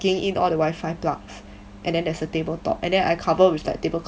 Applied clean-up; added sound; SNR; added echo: none; none; none; none.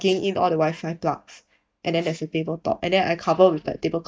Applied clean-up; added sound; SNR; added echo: neural mask model DeepFilterNet 3.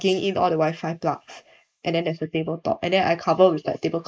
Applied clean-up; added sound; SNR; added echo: neural mask model Resemble Enhance denoiser.